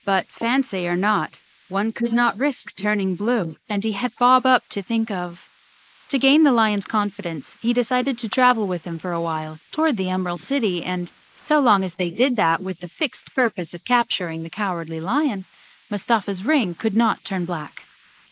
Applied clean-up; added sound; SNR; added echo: neural mask model Resemble Enhance denoiser.